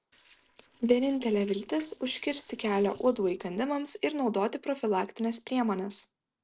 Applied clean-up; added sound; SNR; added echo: neural separator model SepFormer DNS4.